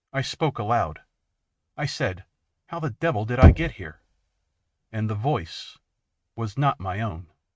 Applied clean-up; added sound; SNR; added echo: neural mask model RNNoise.